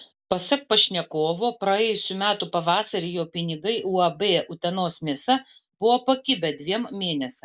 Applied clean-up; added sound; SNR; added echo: none; none; none; none.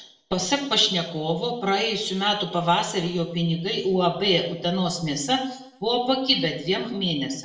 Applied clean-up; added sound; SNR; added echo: none; none; none; reverberation time 0.6 s.